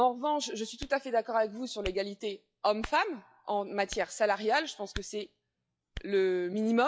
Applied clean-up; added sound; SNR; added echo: classical method log-MMSE.